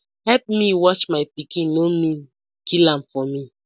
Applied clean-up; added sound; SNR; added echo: none; none; none; none.